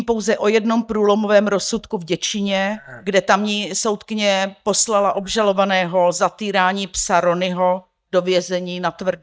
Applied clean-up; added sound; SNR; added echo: neural mask model DeepFilterNet 3.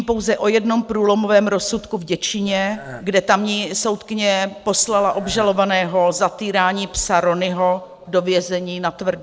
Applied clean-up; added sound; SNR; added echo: neural separator model SepFormer DNS4.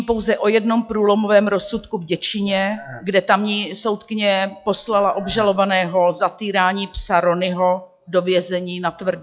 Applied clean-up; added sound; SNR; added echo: classical method log-MMSE.